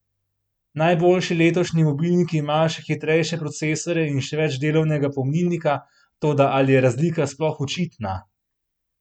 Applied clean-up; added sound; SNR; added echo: none; none; none; none.